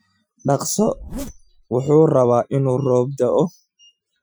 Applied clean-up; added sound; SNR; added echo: classical method Wiener filter.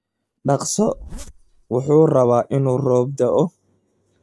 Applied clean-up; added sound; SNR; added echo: neural mask model DeepFilterNet 3.